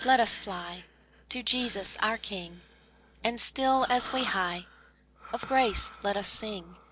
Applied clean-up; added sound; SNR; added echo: none; Breathing; 15 dB; none.